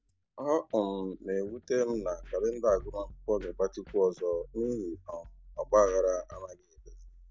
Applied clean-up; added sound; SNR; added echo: neural mask model DeepFilterNet 3.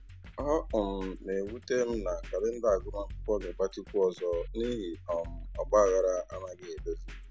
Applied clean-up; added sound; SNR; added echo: none; Drum kit; 12 dB; none.